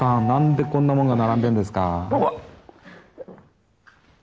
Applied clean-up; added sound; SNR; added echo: none; none; none; none.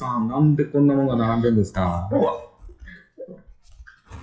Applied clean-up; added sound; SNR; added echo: classical method WPE with log-MMSE.